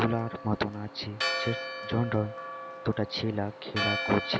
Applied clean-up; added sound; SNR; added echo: none; Church bell; 5 dB; none.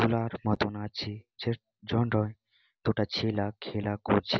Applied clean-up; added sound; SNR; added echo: none; none; none; none.